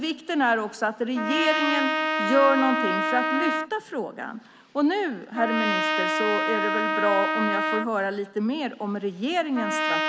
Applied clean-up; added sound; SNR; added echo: none; Trumpet; 1 dB; none.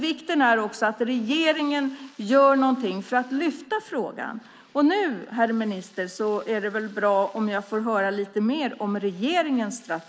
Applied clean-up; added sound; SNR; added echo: neural mask model Resemble Enhance denoiser.